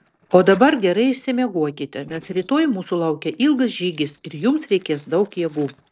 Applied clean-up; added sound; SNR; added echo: neural separator model SepFormer DNS4.